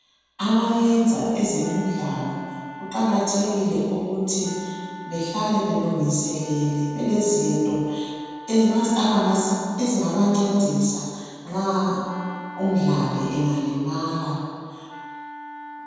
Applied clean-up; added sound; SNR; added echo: none; Wind instrument, woodwind instrument; 17 dB; reverberation time 2.0 s.